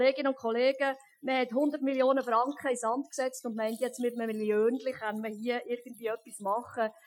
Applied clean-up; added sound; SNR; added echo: classical method Wiener filter.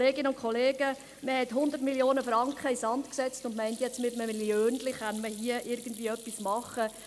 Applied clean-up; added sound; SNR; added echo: none; Sink (filling or washing) / Hands; 18 dB; none.